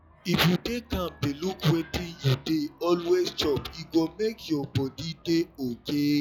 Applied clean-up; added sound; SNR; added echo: classical method log-MMSE.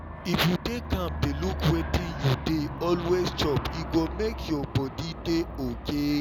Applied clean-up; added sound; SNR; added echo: none; Aircraft; 7 dB; none.